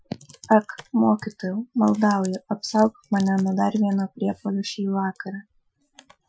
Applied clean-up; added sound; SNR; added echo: classical method Wiener filter.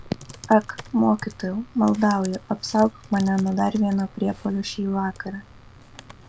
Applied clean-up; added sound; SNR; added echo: none; Computer keyboard; 19 dB; none.